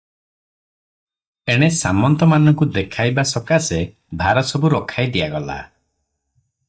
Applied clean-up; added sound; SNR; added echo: neural mask model DeepFilterNet 3.